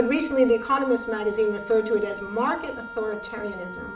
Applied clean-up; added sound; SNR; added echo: none; Wind instrument, woodwind instrument; 13 dB; reverberation time 0.4 s.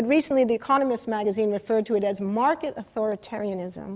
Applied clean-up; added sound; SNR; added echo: none; none; none; none.